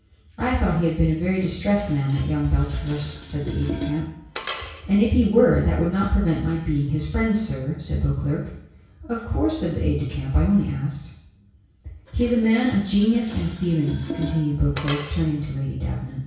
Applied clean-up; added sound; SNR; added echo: none; Dishes, pots, and pans; 17 dB; reverberation time 0.6 s.